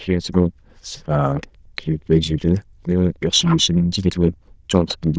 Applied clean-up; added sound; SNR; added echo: neural diffusion model UNIVERSE++.